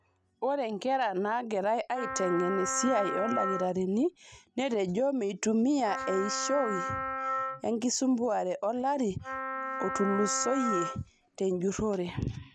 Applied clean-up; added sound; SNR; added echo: none; Wind instrument, woodwind instrument; 5 dB; none.